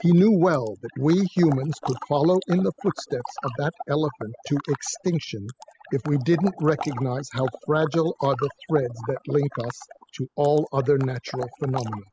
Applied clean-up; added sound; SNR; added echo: classical method spectral subtraction.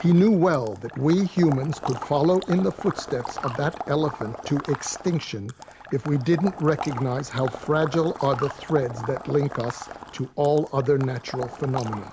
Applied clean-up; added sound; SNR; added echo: none; Water / Liquid; 12 dB; none.